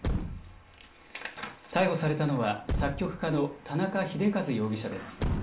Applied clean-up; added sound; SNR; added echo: none; Truck; 6 dB; reverberation time 0.4 s.